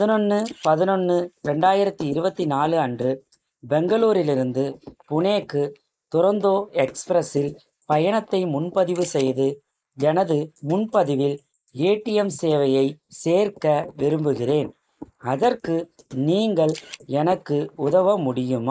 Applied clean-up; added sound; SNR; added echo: neural mask model Resemble Enhance denoiser.